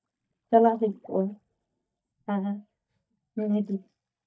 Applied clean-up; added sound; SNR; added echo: neural mask model DeepFilterNet 3.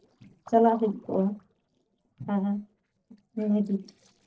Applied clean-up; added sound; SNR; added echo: neural separator model SepFormer DNS4.